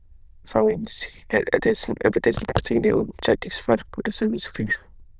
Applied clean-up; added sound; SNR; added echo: neural diffusion model UNIVERSE++.